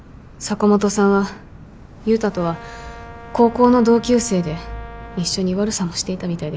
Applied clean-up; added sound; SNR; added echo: none; Brass instrument; 19 dB; none.